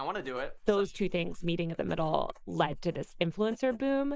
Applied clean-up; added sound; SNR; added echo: neural mask model Resemble Enhance denoiser.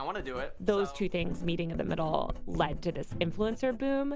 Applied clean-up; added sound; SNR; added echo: none; Writing; 7 dB; none.